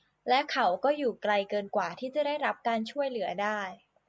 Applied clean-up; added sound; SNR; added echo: none; none; none; none.